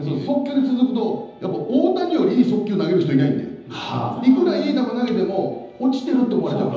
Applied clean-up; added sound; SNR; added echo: none; none; none; reverberation time 0.9 s.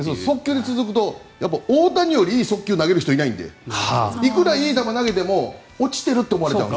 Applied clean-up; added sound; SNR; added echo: none; none; none; none.